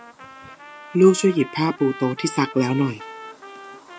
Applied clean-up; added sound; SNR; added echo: none; Trumpet; 17 dB; none.